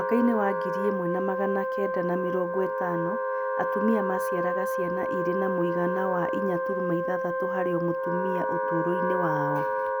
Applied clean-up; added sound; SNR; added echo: none; Wind instrument, woodwind instrument; -1 dB; none.